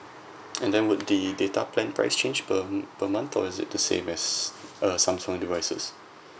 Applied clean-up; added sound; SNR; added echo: none; none; none; none.